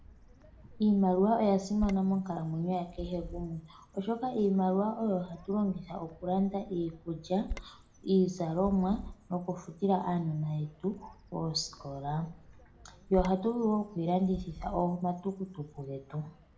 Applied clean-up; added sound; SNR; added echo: none; Bird vocalization, bird call, bird song; 16 dB; reverberation time 0.3 s.